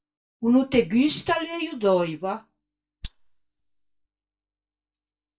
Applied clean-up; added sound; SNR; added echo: neural mask model DeepFilterNet 3.